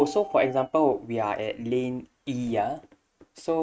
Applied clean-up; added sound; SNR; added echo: neural mask model RNNoise.